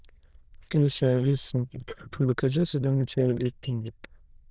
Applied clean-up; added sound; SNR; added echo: neural diffusion model UNIVERSE++.